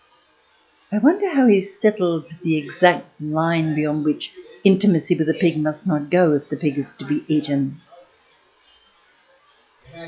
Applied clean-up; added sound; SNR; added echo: classical method log-MMSE.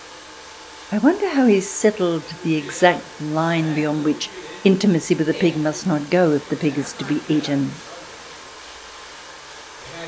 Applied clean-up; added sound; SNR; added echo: none; Domestic sounds, home sounds; 16 dB; none.